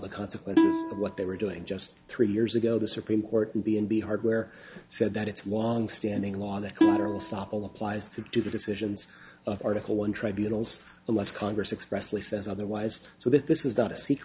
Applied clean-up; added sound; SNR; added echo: none; Plucked string instrument; -2 dB; none.